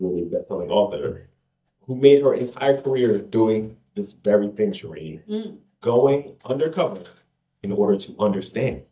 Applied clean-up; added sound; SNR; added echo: neural mask model DeepFilterNet 3.